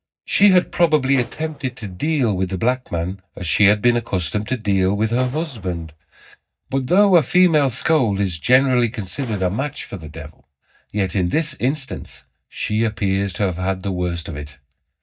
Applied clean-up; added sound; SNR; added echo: neural mask model DeepFilterNet 3.